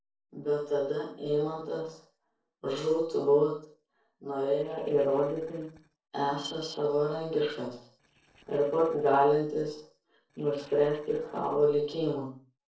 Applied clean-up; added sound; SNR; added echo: neural separator model SepFormer DNS4.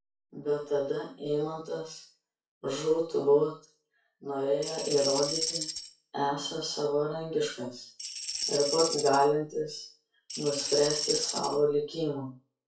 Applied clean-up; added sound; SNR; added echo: classical method WPE with log-MMSE.